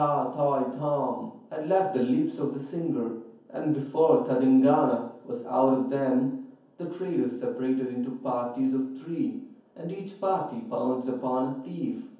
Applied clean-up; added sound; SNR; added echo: none; none; none; reverberation time 0.7 s.